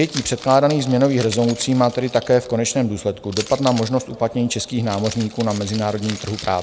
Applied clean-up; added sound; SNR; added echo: none; Keys jangling; 16 dB; none.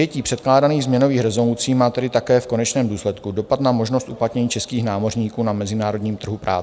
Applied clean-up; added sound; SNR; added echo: none; none; none; none.